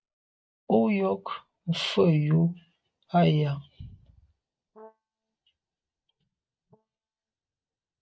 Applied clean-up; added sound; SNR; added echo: neural mask model DeepFilterNet 3.